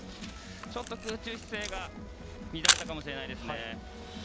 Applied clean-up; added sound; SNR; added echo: none; Camera; -4 dB; none.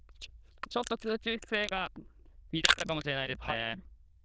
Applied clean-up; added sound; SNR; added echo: neural diffusion model UNIVERSE++.